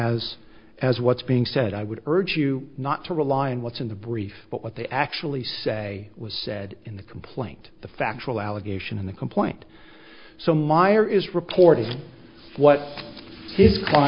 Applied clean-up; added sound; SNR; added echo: none; none; none; none.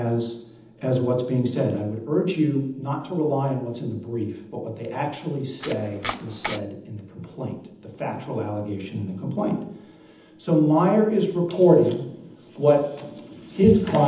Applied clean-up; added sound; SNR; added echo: none; Domestic sounds, home sounds; 9 dB; reverberation time 0.8 s.